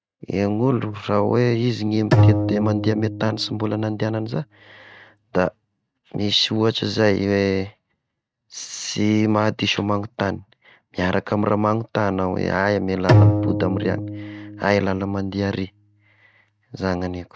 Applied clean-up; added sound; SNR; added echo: neural mask model RNNoise.